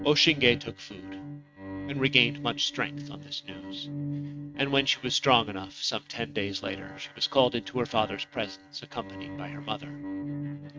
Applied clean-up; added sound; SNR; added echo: neural mask model RNNoise.